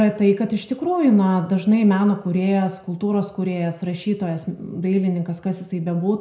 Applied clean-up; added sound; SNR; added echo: none; none; none; reverberation time 0.5 s.